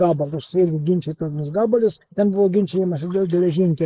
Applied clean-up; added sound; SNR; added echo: neural mask model Resemble Enhance denoiser.